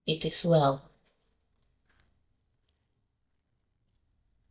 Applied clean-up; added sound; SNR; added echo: neural mask model DeepFilterNet 3.